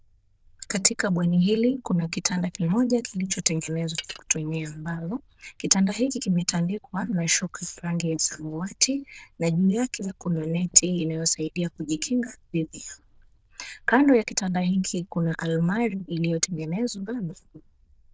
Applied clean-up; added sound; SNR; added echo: neural diffusion model UNIVERSE++.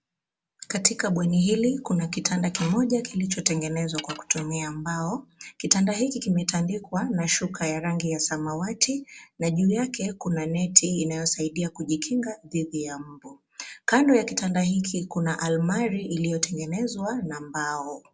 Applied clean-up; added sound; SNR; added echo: none; Dishes, pots, and pans / Glass; 16 dB; none.